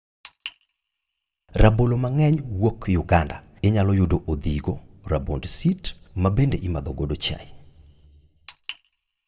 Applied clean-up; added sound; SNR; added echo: none; none; none; reverberation time 1.9 s.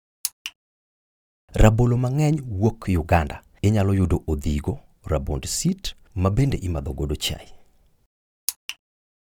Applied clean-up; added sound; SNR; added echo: none; none; none; none.